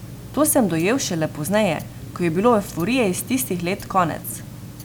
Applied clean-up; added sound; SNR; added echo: none; Tick-tock; 14 dB; none.